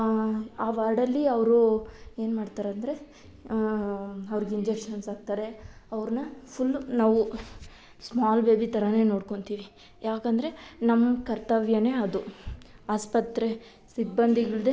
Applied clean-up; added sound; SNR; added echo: none; none; none; none.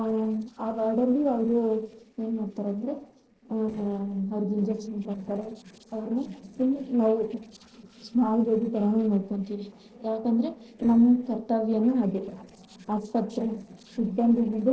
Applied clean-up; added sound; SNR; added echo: neural separator model SepFormer DNS4.